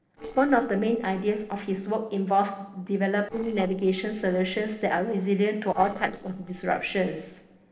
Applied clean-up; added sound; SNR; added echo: neural separator model SepFormer DNS4.